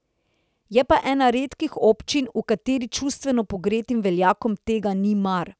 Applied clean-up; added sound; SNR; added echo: none; none; none; none.